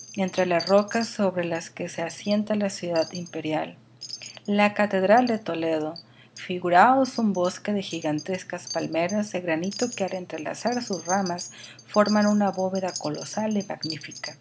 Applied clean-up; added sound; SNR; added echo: none; Wind chime; 17 dB; none.